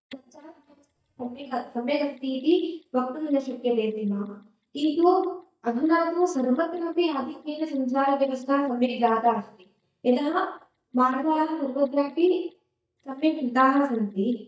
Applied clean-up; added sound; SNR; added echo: neural mask model DeepFilterNet 3.